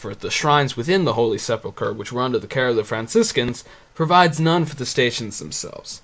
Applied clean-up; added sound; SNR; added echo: none; none; none; none.